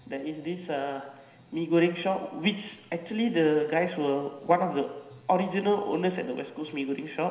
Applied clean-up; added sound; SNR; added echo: none; none; none; reverberation time 0.9 s.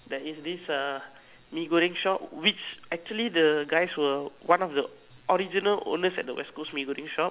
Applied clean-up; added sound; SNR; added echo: none; none; none; none.